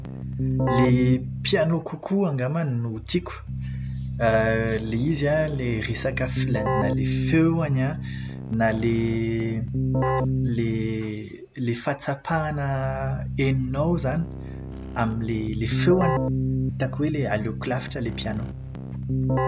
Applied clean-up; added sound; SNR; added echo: none; Keyboard (musical); 3 dB; none.